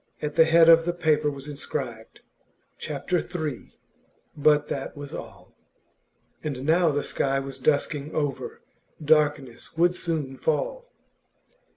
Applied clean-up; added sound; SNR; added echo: none; none; none; none.